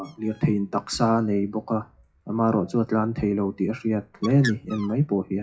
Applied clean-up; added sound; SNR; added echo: classical method WPE with log-MMSE.